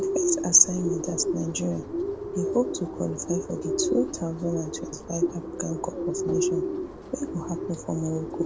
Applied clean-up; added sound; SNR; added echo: none; Bird; 2 dB; none.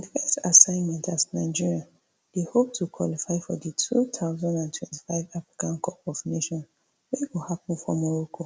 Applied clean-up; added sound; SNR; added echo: none; none; none; none.